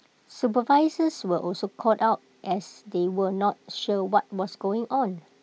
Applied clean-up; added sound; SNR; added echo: none; none; none; none.